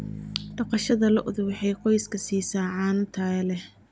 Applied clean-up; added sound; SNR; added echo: none; Bass guitar; 17 dB; none.